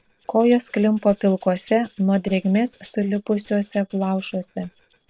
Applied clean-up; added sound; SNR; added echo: neural separator model SepFormer DNS4.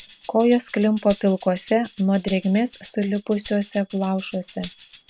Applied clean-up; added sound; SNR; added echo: none; Tambourine; 7 dB; none.